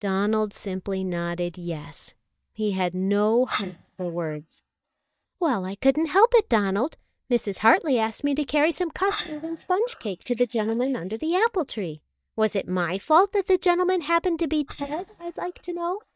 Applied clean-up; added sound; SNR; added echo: neural mask model DeepFilterNet 3.